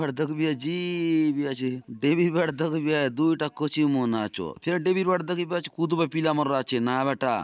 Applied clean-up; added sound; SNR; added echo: none; none; none; none.